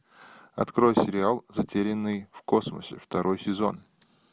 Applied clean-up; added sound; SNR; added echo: none; none; none; none.